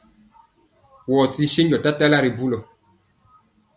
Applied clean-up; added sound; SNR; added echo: none; none; none; none.